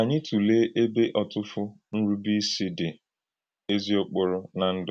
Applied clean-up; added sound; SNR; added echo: none; none; none; none.